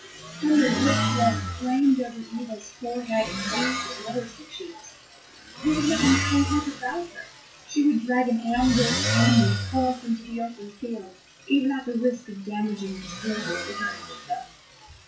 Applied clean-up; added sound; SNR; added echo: classical method WPE with log-MMSE.